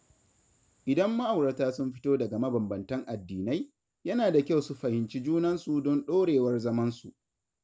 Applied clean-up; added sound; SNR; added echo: none; none; none; none.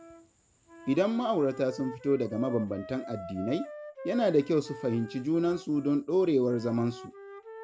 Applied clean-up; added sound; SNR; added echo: none; Wind instrument, woodwind instrument; 15 dB; none.